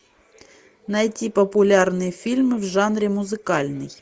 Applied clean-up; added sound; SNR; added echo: none; none; none; none.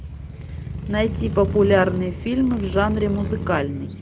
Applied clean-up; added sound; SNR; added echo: none; Motorcycle / Crow; 6 dB; none.